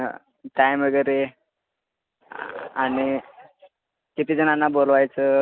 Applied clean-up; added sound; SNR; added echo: none; none; none; none.